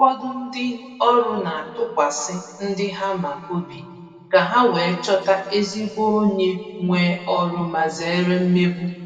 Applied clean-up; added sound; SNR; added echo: none; none; none; reverberation time 1.7 s.